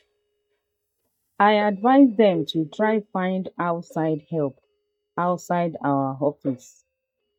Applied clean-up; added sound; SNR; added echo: neural mask model DeepFilterNet 3.